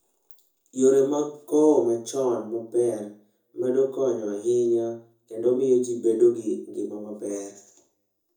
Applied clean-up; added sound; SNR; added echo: none; none; none; reverberation time 0.5 s.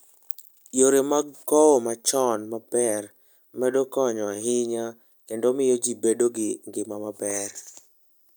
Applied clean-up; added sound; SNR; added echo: none; none; none; none.